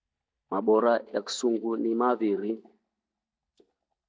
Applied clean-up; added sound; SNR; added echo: neural mask model DeepFilterNet 3.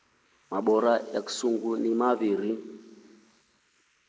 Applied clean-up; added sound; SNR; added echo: neural mask model Resemble Enhance denoiser.